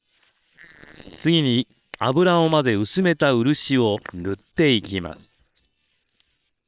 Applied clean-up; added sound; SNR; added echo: neural separator model SepFormer WHAM!.